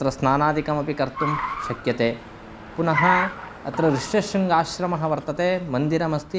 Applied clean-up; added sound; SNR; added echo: none; Car; 8 dB; none.